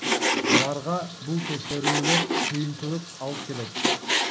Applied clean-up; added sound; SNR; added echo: none; Frying (food); -4 dB; none.